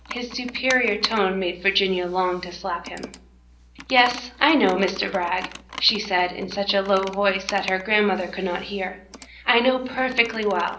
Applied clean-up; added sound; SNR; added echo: none; Computer keyboard; 16 dB; reverberation time 0.5 s.